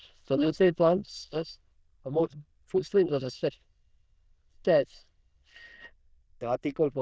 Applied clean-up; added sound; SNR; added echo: neural diffusion model UNIVERSE++.